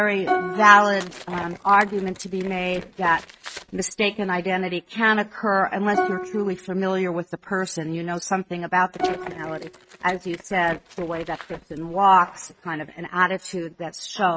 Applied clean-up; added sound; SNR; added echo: neural mask model RNNoise.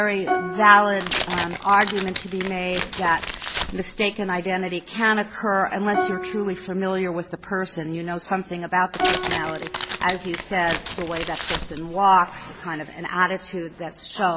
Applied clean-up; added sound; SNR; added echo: none; Plucked string instrument + Tearing; 5 dB; none.